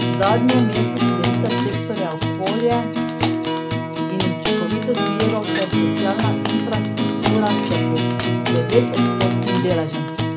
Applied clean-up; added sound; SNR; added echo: none; Acoustic guitar; -5 dB; none.